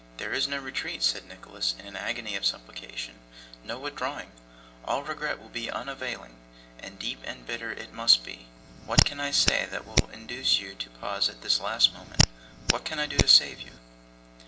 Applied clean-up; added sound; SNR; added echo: none; Hands; -2 dB; reverberation time 0.3 s.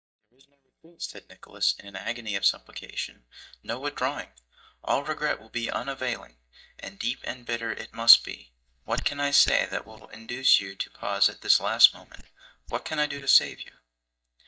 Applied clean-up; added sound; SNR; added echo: neural mask model DeepFilterNet 3.